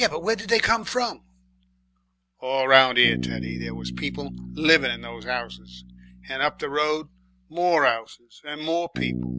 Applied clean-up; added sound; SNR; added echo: none; Bass guitar; 11 dB; none.